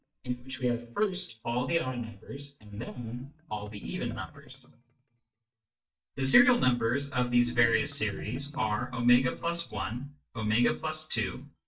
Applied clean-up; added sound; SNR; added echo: neural mask model DeepFilterNet 3.